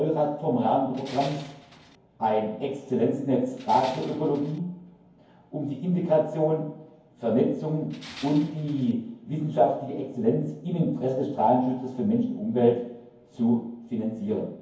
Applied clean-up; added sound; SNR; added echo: none; Tools; 18 dB; reverberation time 0.9 s.